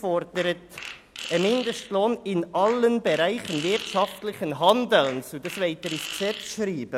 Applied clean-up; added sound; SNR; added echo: none; Fart; 14 dB; none.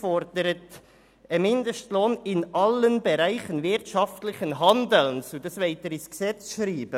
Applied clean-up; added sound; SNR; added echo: none; none; none; none.